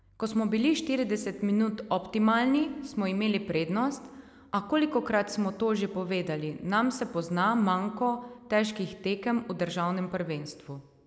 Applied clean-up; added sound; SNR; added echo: none; none; none; none.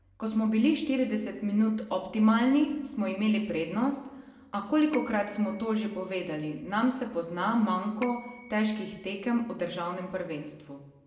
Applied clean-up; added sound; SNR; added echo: none; Bell / Telephone; 17 dB; reverberation time 0.6 s.